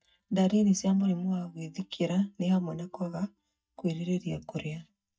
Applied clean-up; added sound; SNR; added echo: neural mask model DeepFilterNet 3.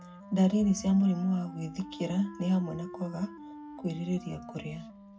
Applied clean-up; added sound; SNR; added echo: none; Wind instrument, woodwind instrument; 15 dB; reverberation time 0.4 s.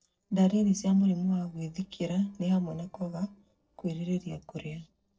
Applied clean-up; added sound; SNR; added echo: neural separator model SepFormer DNS4.